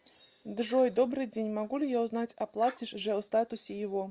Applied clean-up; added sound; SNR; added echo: none; none; none; none.